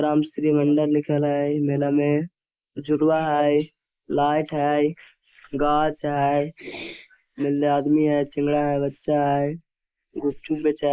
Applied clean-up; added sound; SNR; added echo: neural mask model Resemble Enhance denoiser.